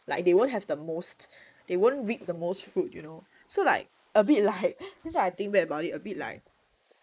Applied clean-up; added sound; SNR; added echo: neural mask model Resemble Enhance denoiser.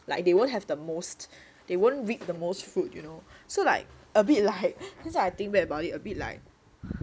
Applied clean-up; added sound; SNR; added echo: none; none; none; none.